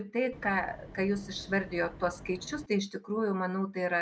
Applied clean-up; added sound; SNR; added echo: none; Wind; 16 dB; none.